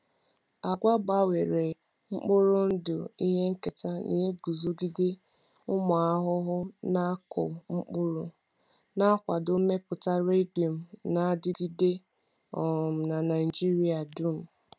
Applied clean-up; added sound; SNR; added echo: none; none; none; none.